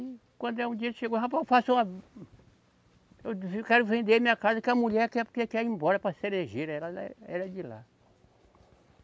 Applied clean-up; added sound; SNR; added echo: none; none; none; none.